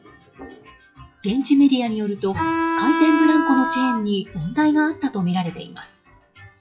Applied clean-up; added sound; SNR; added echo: classical method WPE with log-MMSE.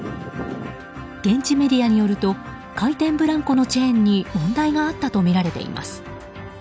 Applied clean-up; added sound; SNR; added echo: none; none; none; none.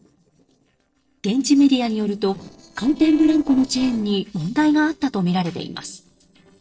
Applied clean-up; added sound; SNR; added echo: neural separator model SepFormer DNS4.